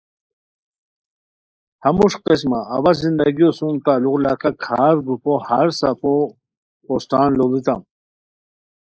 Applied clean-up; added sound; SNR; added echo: neural mask model Resemble Enhance denoiser.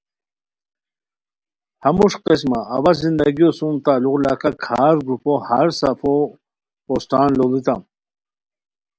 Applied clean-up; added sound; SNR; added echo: none; none; none; none.